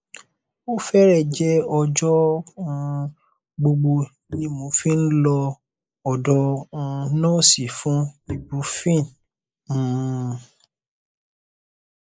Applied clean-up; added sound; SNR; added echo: neural mask model Resemble Enhance denoiser.